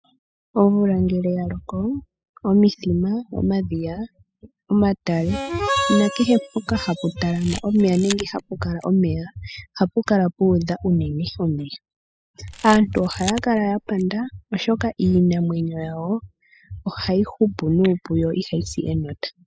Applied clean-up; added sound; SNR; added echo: classical method spectral subtraction.